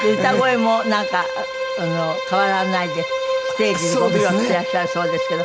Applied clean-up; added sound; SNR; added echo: none; Bowed string instrument; 3 dB; none.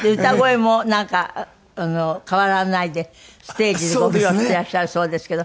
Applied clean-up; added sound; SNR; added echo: none; none; none; none.